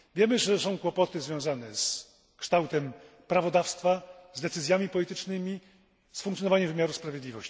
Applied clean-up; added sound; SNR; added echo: none; none; none; none.